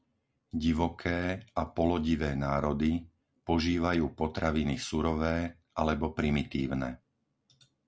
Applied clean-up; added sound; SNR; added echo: none; none; none; none.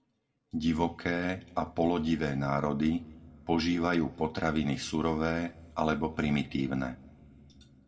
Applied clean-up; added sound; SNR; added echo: none; none; none; reverberation time 1.7 s.